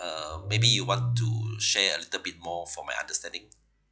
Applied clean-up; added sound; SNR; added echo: classical method log-MMSE.